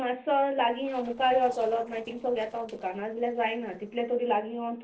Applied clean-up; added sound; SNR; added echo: neural separator model SepFormer DNS4.